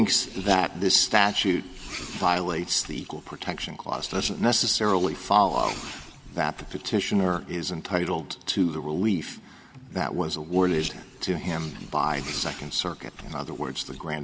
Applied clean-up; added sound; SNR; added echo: none; Car; 14 dB; none.